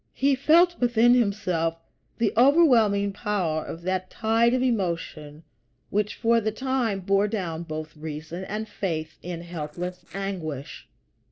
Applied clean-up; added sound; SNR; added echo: neural separator model SepFormer DNS4.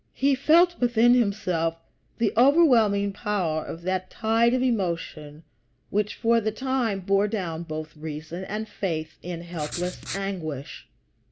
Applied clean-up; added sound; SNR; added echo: none; Writing; 12 dB; none.